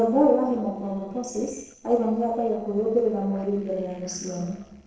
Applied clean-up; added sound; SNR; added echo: neural separator model SepFormer DNS4.